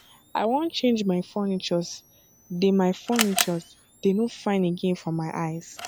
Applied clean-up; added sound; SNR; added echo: none; Camera; 10 dB; none.